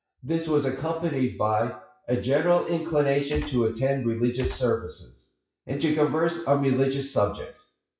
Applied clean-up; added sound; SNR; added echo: classical method WPE with log-MMSE.